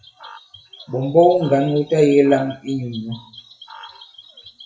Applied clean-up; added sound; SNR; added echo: classical method WPE with log-MMSE.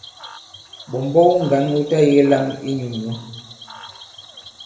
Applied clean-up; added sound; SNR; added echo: none; Cricket / Frog; 20 dB; reverberation time 1.1 s.